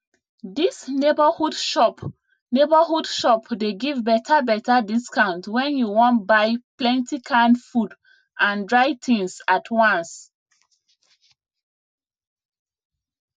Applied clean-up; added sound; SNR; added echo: none; none; none; none.